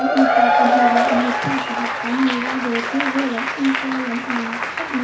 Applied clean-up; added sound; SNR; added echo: none; Applause / Crowd / Cheering; -3 dB; reverberation time 0.3 s.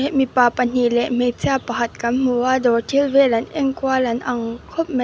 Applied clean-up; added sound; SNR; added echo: none; none; none; none.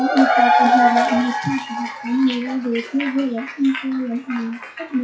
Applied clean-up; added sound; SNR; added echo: classical method WPE with log-MMSE.